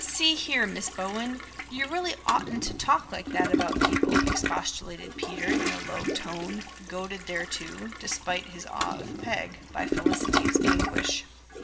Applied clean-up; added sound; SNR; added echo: none; Toilet flush; -1 dB; reverberation time 2.0 s.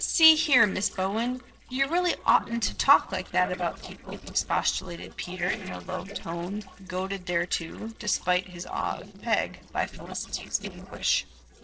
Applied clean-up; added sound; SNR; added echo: neural separator model SepFormer DNS4.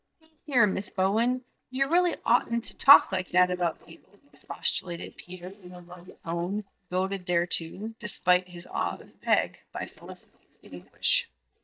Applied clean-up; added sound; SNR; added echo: neural mask model DeepFilterNet 3.